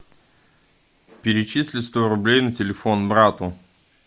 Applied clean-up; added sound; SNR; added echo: none; none; none; none.